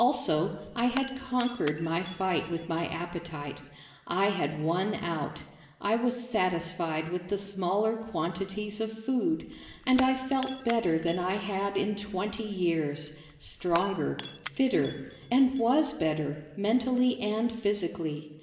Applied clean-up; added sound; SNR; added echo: none; Shatter / Crushing; 13 dB; reverberation time 1.0 s.